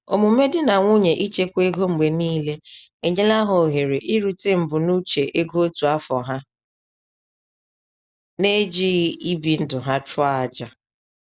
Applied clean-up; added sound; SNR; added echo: none; none; none; none.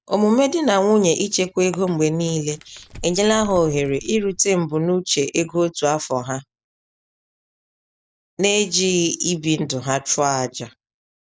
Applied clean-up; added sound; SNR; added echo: none; Crumpling, crinkling; 20 dB; none.